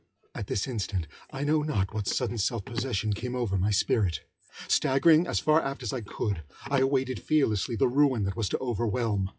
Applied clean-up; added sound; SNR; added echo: classical method WPE with log-MMSE.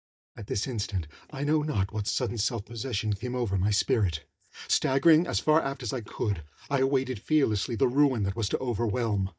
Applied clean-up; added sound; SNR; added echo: neural mask model DeepFilterNet 3.